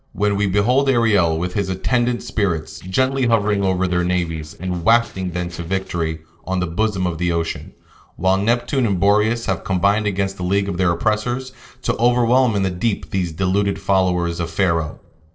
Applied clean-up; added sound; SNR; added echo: neural separator model SepFormer DNS4.